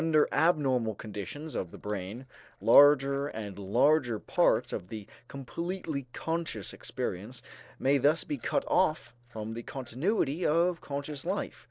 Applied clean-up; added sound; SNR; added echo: neural separator model SepFormer DNS4.